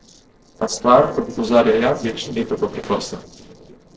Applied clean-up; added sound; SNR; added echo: neural separator model SepFormer DNS4.